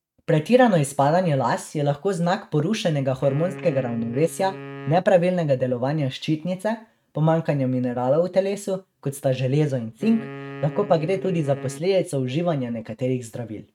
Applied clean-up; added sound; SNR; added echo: neural mask model RNNoise.